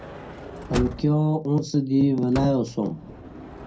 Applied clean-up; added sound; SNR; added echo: none; Sliding door / Motor vehicle (road); 12 dB; reverberation time 0.2 s.